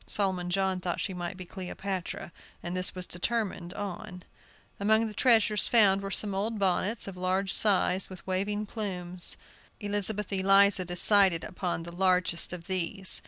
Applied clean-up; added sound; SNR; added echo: none; none; none; none.